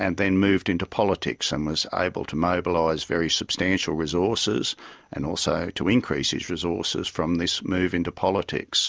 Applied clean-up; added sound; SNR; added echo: none; none; none; none.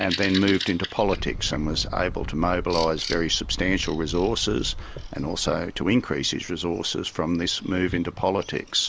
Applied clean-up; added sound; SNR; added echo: none; Engine + Bird vocalization, bird call, bird song; 9 dB; none.